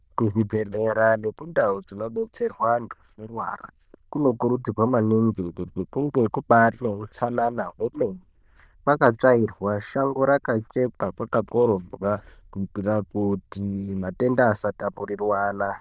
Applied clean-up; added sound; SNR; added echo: neural diffusion model UNIVERSE++.